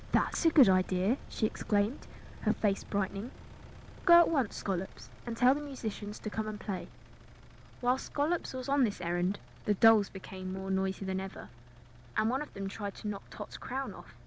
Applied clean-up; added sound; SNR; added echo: none; Engine; 18 dB; none.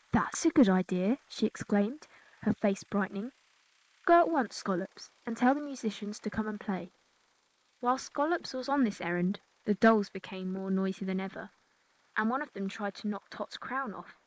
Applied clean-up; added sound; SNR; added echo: neural mask model Resemble Enhance denoiser.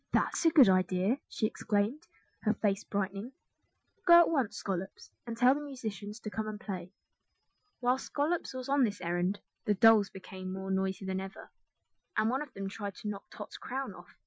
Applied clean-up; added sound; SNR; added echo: classical method Wiener filter.